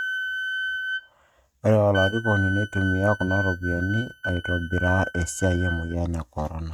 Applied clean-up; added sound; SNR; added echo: neural mask model RNNoise.